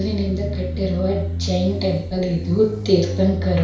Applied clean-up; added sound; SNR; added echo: none; Motorcycle; 5 dB; reverberation time 0.6 s.